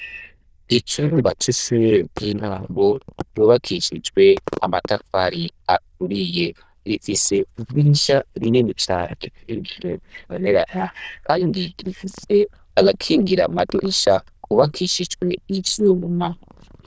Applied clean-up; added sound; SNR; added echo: neural diffusion model UNIVERSE++.